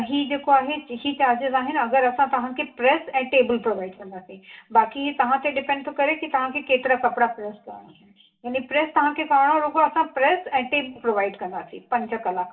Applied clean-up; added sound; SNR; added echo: none; none; none; reverberation time 0.4 s.